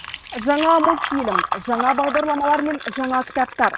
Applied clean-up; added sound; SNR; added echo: neural mask model RNNoise.